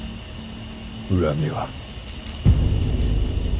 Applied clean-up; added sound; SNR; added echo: none; Hiss; 20 dB; none.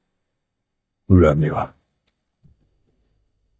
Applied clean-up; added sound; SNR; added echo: neural mask model DeepFilterNet 3.